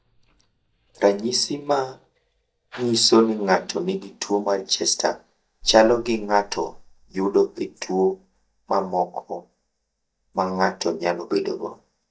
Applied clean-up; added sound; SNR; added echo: neural mask model DeepFilterNet 3.